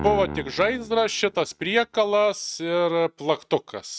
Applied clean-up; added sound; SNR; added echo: neural mask model RNNoise.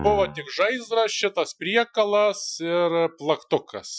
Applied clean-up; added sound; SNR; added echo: classical method Wiener filter.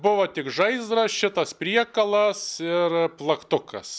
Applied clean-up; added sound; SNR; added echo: none; none; none; none.